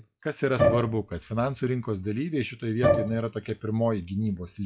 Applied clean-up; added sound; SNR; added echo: classical method log-MMSE.